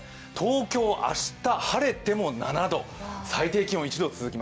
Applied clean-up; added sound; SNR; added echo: none; none; none; none.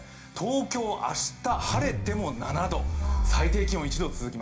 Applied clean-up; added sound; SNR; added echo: none; Zipper (clothing); -2 dB; reverberation time 0.4 s.